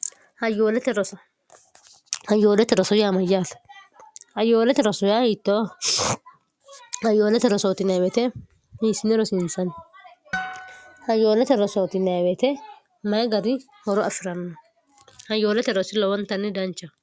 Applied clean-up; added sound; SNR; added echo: none; Harp; 14 dB; none.